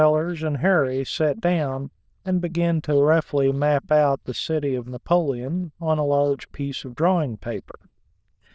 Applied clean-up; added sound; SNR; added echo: neural diffusion model UNIVERSE++.